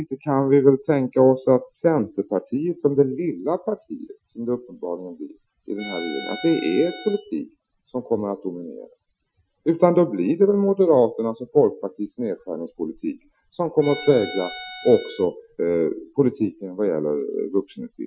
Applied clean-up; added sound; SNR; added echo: classical method Wiener filter.